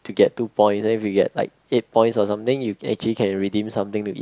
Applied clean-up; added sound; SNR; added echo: none; none; none; none.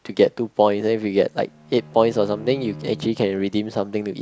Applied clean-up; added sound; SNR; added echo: none; Bowed string instrument; 20 dB; none.